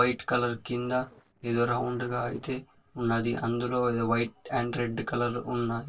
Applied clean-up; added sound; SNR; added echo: neural separator model SepFormer DNS4.